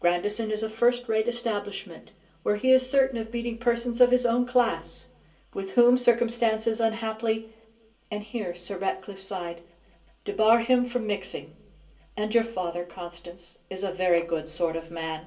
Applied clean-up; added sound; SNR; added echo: none; none; none; reverberation time 0.2 s.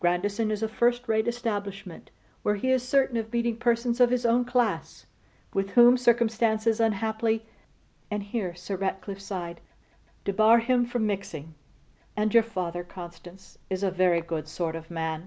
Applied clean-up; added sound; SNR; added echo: none; none; none; none.